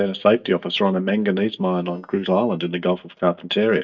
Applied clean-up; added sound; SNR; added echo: neural mask model DeepFilterNet 3.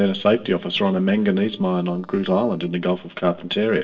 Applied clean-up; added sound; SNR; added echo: neural separator model SepFormer DNS4.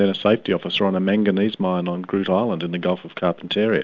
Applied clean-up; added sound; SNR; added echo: none; none; none; none.